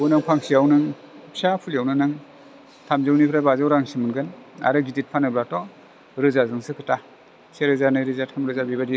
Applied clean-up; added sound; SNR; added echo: none; none; none; none.